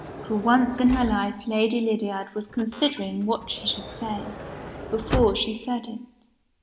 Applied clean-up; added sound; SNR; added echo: none; Sliding door / Motor vehicle (road); 11 dB; none.